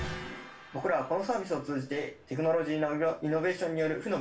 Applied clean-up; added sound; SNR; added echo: none; none; none; reverberation time 0.3 s.